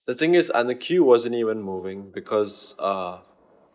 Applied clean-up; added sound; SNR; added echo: neural mask model Resemble Enhance denoiser.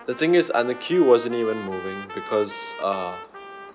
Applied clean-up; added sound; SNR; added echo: none; Trumpet; 15 dB; none.